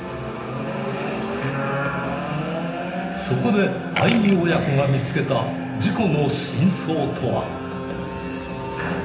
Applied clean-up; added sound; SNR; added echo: none; Burping, eructation; 9 dB; reverberation time 0.8 s.